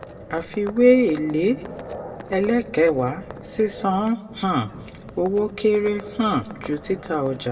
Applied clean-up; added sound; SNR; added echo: none; Livestock, farm animals, working animals; 17 dB; reverberation time 1.2 s.